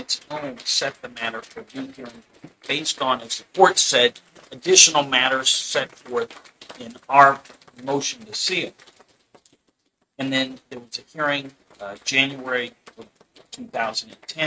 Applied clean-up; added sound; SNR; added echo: neural mask model RNNoise.